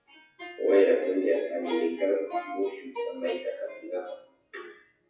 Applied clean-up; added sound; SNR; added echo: classical method WPE with log-MMSE.